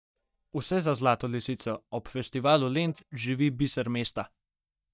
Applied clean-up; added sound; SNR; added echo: neural mask model DeepFilterNet 3.